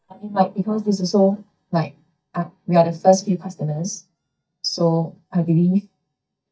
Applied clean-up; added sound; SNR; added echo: neural mask model DeepFilterNet 3.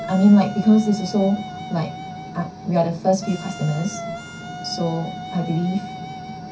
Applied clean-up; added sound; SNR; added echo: none; Wind instrument, woodwind instrument; 14 dB; reverberation time 0.3 s.